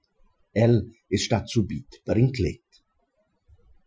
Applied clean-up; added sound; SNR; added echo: classical method Wiener filter.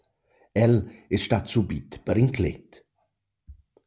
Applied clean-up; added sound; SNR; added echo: none; none; none; none.